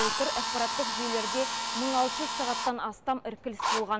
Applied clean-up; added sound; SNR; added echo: none; Drill; 0 dB; none.